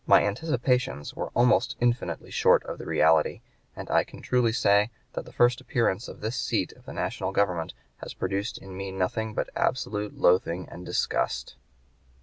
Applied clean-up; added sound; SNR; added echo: none; none; none; none.